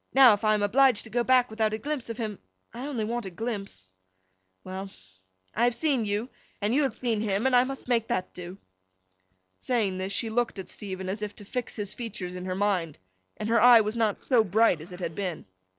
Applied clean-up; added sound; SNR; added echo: neural separator model SepFormer DNS4.